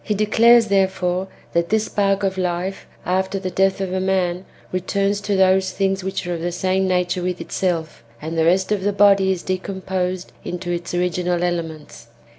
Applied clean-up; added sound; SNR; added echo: none; none; none; none.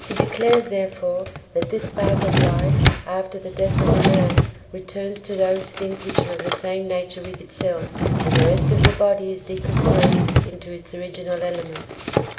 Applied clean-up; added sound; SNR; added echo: none; Drawer open or close; -3 dB; reverberation time 2.6 s.